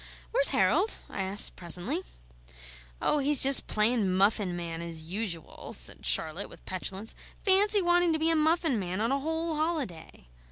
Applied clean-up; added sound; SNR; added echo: none; none; none; none.